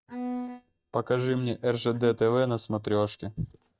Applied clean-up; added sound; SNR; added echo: neural mask model DeepFilterNet 3.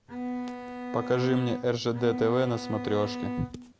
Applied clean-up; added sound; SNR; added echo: none; Bowed string instrument; 7 dB; none.